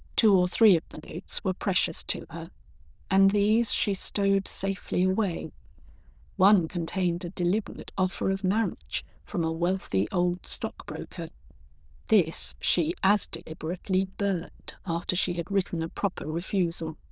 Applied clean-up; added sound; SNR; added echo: neural diffusion model UNIVERSE++.